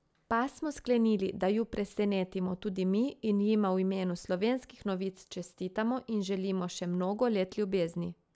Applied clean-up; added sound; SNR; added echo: none; none; none; none.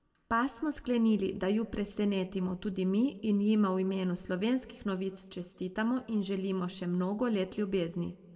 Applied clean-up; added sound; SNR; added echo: none; none; none; reverberation time 0.9 s.